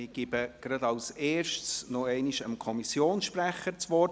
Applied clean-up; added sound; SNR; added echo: none; none; none; none.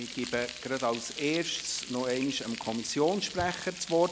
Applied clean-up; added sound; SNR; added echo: none; Frying (food); 11 dB; none.